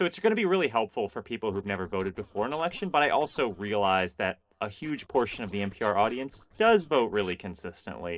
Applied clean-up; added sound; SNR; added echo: neural separator model SepFormer DNS4.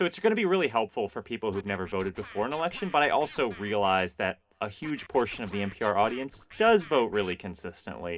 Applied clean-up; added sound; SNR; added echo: none; Scratching (performance technique); 20 dB; reverberation time 0.3 s.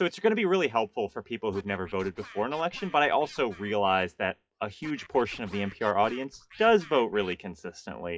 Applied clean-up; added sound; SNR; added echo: classical method WPE with log-MMSE.